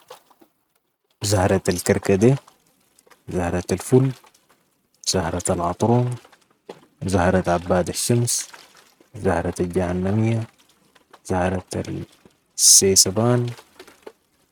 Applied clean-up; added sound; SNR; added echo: neural mask model RNNoise.